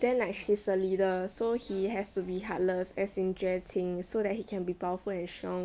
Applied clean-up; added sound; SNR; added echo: none; none; none; none.